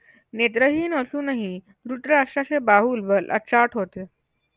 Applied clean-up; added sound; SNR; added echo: none; none; none; none.